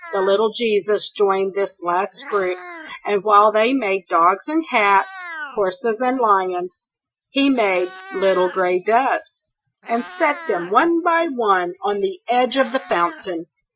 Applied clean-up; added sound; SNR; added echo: classical method Wiener filter.